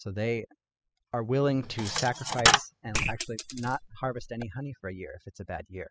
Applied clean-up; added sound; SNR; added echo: classical method spectral subtraction.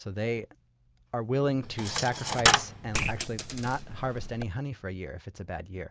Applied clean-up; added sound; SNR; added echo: none; Coin (dropping); -2 dB; none.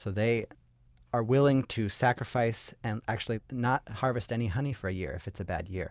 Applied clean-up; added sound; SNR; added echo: none; none; none; none.